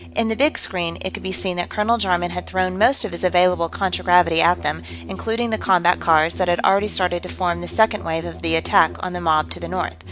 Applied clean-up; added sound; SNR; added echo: none; Musical instrument; 15 dB; none.